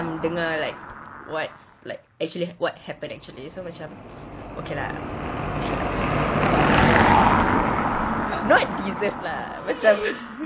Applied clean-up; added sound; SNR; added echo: none; Car passing by / Engine; -4 dB; none.